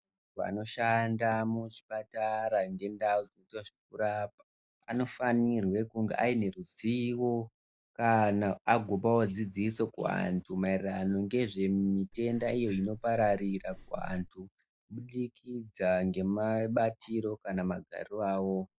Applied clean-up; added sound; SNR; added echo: neural mask model DeepFilterNet 3.